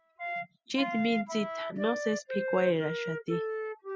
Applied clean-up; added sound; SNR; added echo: classical method spectral subtraction.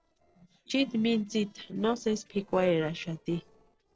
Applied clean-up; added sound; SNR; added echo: neural separator model SepFormer DNS4.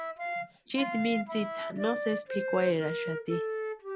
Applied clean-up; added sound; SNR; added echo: none; Wind instrument, woodwind instrument; 2 dB; none.